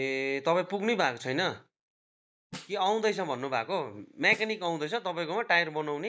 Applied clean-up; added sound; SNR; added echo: neural mask model DeepFilterNet 3.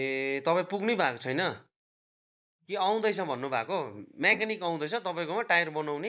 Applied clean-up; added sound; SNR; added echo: neural mask model Resemble Enhance denoiser.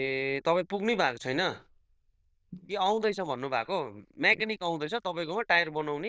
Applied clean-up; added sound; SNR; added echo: neural diffusion model UNIVERSE++.